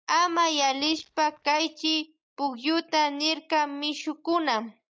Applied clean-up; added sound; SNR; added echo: neural mask model DeepFilterNet 3.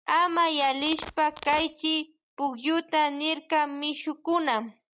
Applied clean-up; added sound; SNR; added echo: none; Domestic sounds, home sounds; 13 dB; none.